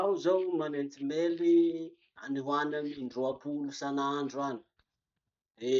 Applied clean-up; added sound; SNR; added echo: neural mask model DeepFilterNet 3.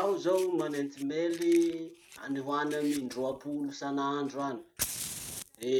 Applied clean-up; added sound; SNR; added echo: none; Fire; 14 dB; none.